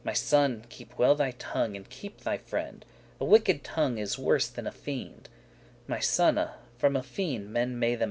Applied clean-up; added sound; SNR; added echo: none; none; none; none.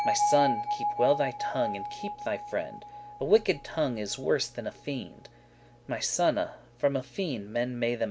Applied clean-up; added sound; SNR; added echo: none; Bell; 5 dB; none.